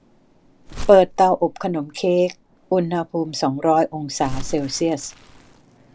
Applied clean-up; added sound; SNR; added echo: none; Crumpling, crinkling; 14 dB; none.